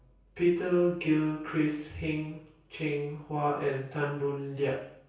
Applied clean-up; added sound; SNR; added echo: none; none; none; reverberation time 0.6 s.